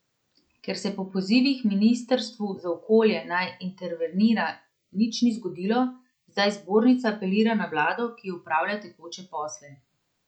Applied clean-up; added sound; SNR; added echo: none; none; none; none.